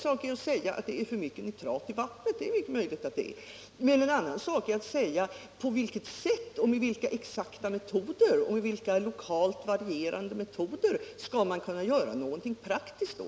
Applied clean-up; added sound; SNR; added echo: none; none; none; none.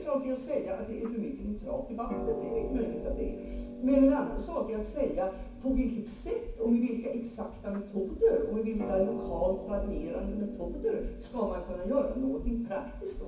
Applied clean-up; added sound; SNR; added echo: none; Harp; 8 dB; reverberation time 0.6 s.